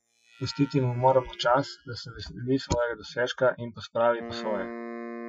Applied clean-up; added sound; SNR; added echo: classical method Wiener filter.